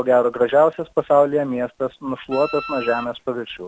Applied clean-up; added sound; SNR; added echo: none; Wind instrument, woodwind instrument; 13 dB; none.